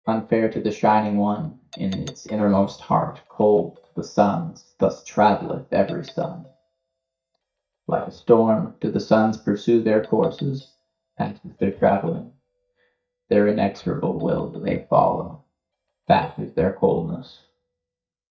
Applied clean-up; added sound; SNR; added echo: neural mask model DeepFilterNet 3.